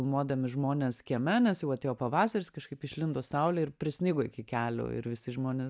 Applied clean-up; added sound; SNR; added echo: none; none; none; none.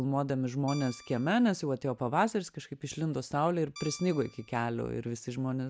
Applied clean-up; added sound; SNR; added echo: none; Guitar; 19 dB; none.